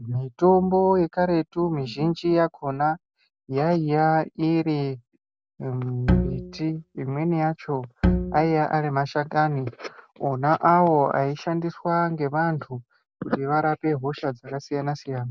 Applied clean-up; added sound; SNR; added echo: none; Bowed string instrument; 2 dB; none.